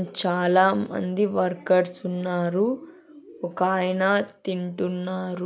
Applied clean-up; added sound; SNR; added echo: none; none; none; none.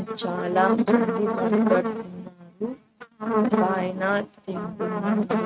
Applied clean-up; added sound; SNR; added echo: neural mask model RNNoise.